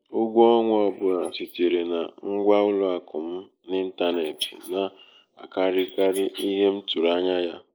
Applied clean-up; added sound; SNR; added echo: neural mask model Resemble Enhance denoiser.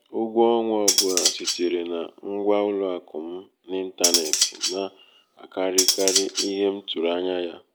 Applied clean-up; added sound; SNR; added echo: none; Cutlery, silverware; -1 dB; none.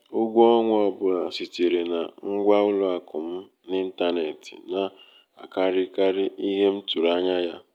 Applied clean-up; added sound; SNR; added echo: none; none; none; none.